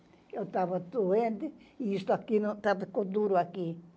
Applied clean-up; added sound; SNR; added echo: none; none; none; none.